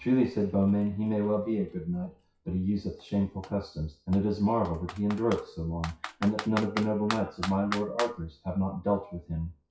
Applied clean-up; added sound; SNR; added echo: classical method WPE with log-MMSE.